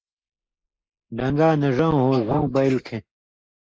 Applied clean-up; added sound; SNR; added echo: neural mask model Resemble Enhance denoiser.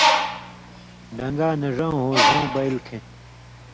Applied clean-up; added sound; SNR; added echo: none; Bird; -2 dB; none.